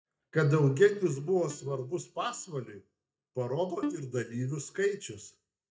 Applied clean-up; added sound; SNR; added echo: neural mask model DeepFilterNet 3.